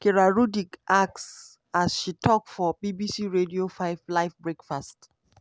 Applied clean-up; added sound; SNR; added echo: none; none; none; none.